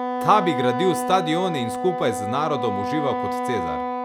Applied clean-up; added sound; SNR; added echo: none; Wind instrument, woodwind instrument; 2 dB; none.